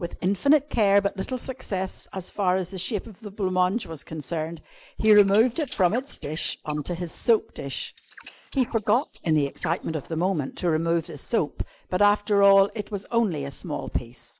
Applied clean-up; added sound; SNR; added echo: neural mask model Resemble Enhance denoiser.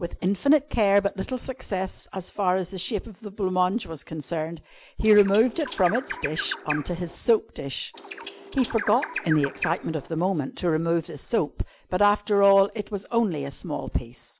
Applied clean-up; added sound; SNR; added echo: none; Bird; 10 dB; none.